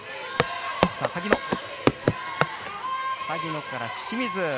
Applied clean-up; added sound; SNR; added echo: none; Walk, footsteps; -3 dB; none.